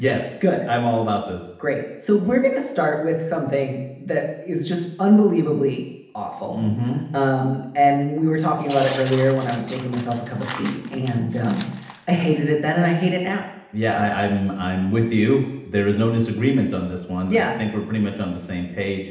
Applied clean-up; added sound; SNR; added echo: none; Tearing; 14 dB; reverberation time 0.8 s.